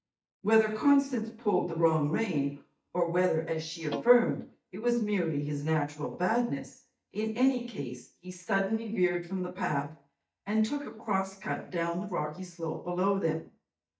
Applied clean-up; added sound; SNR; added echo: neural mask model DeepFilterNet 3.